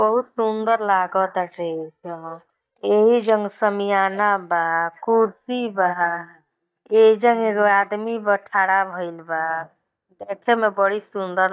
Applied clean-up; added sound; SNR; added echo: neural mask model DeepFilterNet 3.